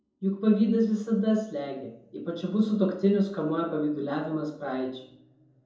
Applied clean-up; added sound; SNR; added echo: none; none; none; reverberation time 2.6 s.